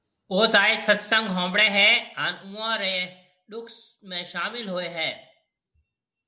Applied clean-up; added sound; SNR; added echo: none; none; none; none.